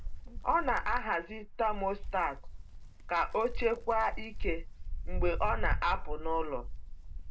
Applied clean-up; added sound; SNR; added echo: none; Wind; 1 dB; reverberation time 0.2 s.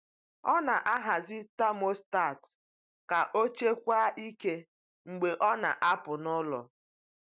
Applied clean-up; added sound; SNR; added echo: none; none; none; none.